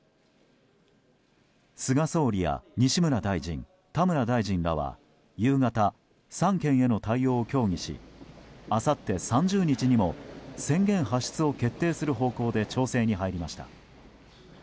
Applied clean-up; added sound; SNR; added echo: none; none; none; none.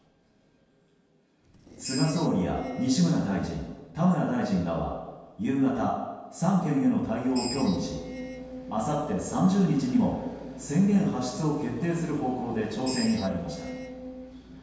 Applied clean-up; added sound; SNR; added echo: none; Screech; 15 dB; reverberation time 1.2 s.